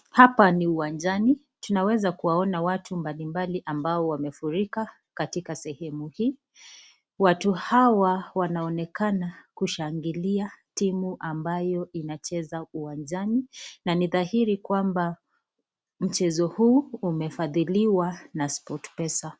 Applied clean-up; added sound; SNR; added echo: none; none; none; none.